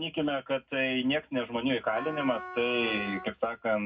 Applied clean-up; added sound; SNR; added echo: none; Trumpet; 12 dB; reverberation time 0.3 s.